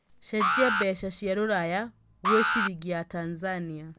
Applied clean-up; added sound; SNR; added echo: none; Alarm; 1 dB; none.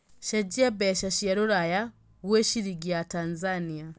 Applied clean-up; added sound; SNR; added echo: none; none; none; none.